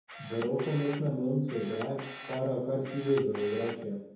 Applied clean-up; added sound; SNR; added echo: none; Camera; 13 dB; reverberation time 0.9 s.